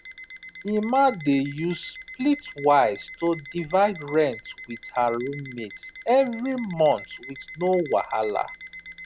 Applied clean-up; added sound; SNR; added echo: none; Alarm; 17 dB; none.